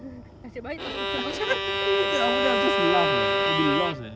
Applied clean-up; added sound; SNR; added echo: none; Bowed string instrument; -4 dB; none.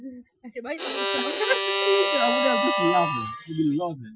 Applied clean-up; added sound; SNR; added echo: classical method Wiener filter.